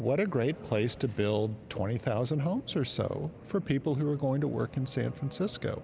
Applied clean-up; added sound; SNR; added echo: none; none; none; none.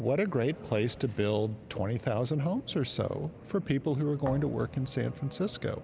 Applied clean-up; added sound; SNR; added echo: none; Thump, thud; 14 dB; none.